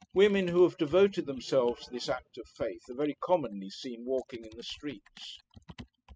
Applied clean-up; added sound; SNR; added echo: classical method spectral subtraction.